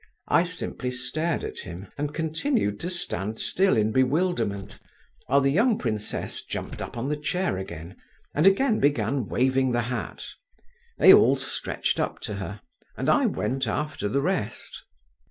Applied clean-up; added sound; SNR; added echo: neural mask model Resemble Enhance denoiser.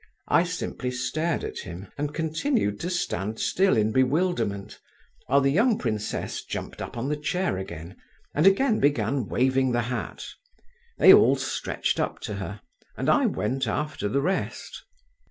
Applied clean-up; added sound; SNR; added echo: none; none; none; none.